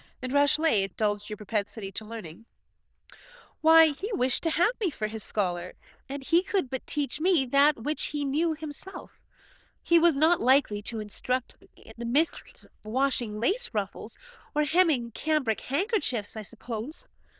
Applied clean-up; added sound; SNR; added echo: neural diffusion model UNIVERSE++.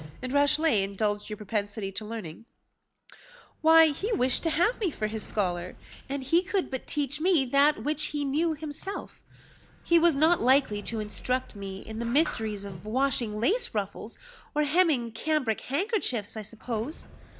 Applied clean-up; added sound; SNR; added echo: none; Sliding door; 20 dB; none.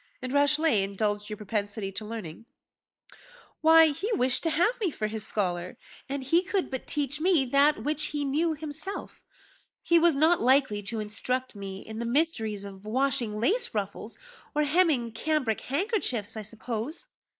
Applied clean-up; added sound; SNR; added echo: neural mask model Resemble Enhance denoiser.